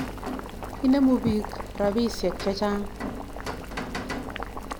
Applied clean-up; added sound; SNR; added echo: none; Rain + Boiling; 6 dB; none.